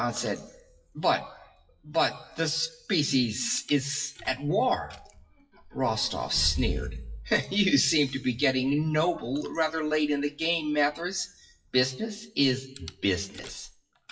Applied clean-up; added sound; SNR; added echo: classical method WPE with log-MMSE.